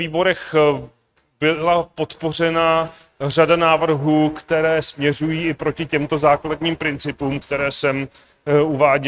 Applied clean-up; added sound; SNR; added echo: neural mask model RNNoise.